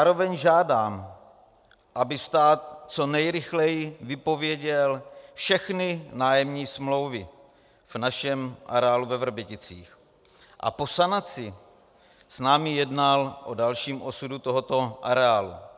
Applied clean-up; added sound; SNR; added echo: none; none; none; none.